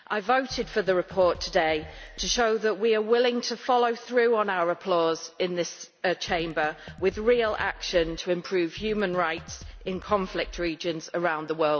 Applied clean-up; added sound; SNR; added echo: none; Drum kit; 17 dB; none.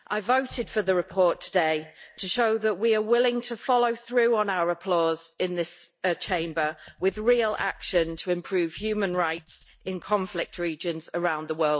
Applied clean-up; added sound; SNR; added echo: neural mask model DeepFilterNet 3.